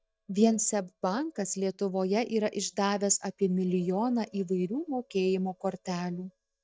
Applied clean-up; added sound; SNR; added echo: neural mask model DeepFilterNet 3.